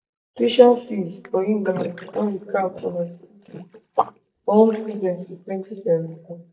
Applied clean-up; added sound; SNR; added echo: neural mask model DeepFilterNet 3.